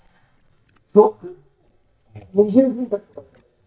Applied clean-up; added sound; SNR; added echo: neural mask model DeepFilterNet 3.